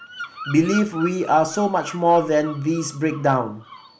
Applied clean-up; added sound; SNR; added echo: none; Bird vocalization, bird call, bird song; 15 dB; none.